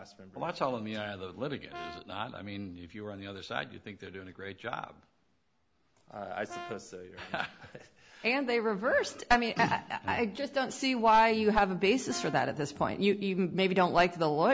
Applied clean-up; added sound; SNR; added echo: none; Brass instrument; 16 dB; none.